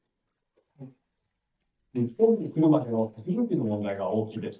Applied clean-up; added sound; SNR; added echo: neural mask model DeepFilterNet 3.